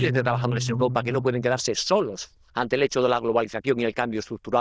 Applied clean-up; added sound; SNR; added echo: neural diffusion model UNIVERSE++.